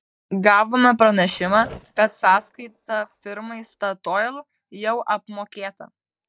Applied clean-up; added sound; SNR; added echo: neural mask model DeepFilterNet 3.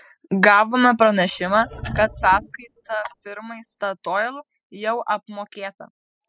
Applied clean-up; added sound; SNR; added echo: classical method spectral subtraction.